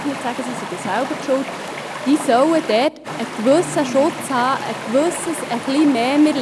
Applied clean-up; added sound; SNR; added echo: none; Stream; 9 dB; none.